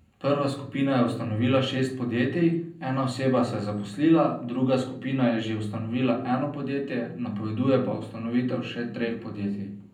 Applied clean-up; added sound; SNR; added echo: none; none; none; reverberation time 0.6 s.